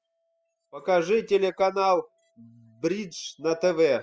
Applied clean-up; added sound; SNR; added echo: classical method spectral subtraction.